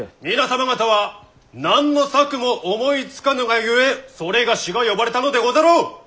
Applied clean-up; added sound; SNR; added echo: none; none; none; none.